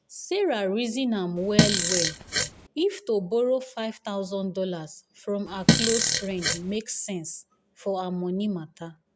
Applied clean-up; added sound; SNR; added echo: none; Fart; -4 dB; none.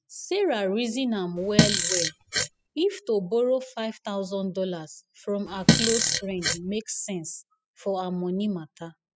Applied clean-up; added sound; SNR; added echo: classical method spectral subtraction.